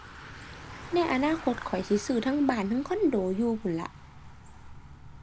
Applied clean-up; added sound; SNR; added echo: none; Bicycle; 15 dB; none.